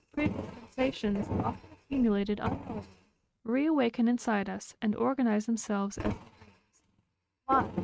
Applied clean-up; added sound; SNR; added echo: neural mask model RNNoise.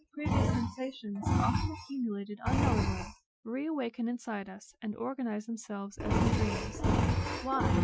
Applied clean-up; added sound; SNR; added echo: classical method Wiener filter.